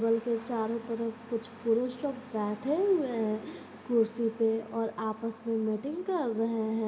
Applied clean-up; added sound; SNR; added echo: none; Engine starting; 20 dB; reverberation time 2.0 s.